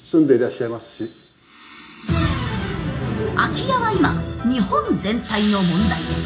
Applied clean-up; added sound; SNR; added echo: none; Bowed string instrument; 15 dB; reverberation time 0.4 s.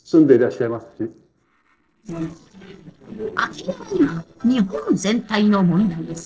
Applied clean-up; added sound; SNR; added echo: neural separator model SepFormer DNS4.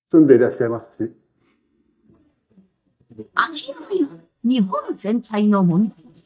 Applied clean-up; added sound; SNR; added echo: neural mask model DeepFilterNet 3.